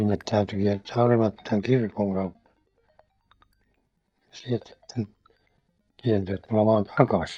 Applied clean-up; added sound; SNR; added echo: neural mask model DeepFilterNet 3.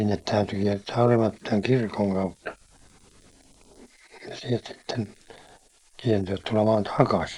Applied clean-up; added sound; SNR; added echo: neural mask model Resemble Enhance denoiser.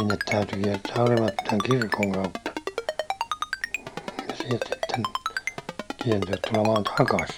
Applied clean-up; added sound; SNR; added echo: none; Ringtone; 4 dB; none.